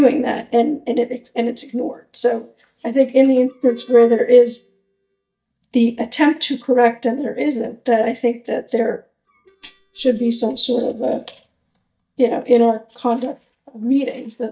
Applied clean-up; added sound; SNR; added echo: neural mask model DeepFilterNet 3.